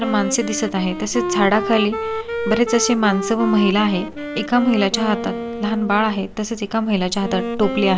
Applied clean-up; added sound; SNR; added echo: none; Wind instrument, woodwind instrument; 7 dB; none.